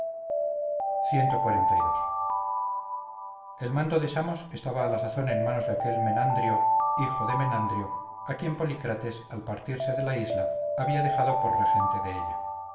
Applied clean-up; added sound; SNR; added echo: none; Alarm; -3 dB; reverberation time 0.7 s.